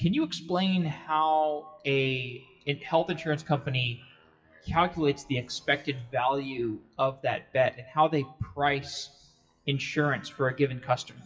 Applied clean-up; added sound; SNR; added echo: classical method WPE with log-MMSE.